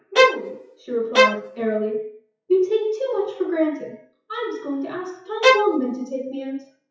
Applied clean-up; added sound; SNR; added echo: classical method WPE with log-MMSE.